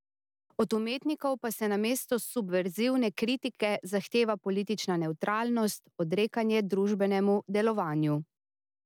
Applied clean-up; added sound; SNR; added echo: none; none; none; none.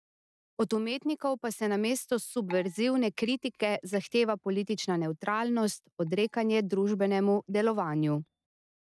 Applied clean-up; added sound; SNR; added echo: neural mask model DeepFilterNet 3.